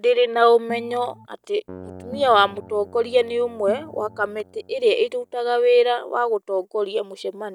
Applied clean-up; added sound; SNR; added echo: none; Keyboard (musical) + Organ; 19 dB; none.